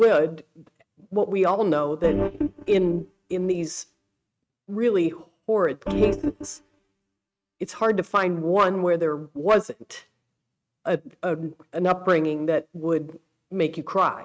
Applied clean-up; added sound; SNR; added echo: neural mask model RNNoise.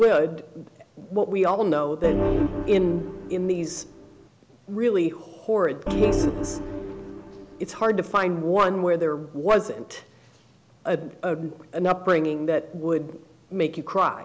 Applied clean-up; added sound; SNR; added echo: none; Organ; 3 dB; none.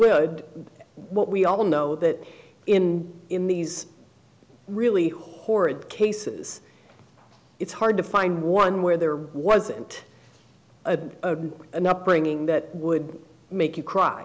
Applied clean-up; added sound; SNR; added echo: none; none; none; none.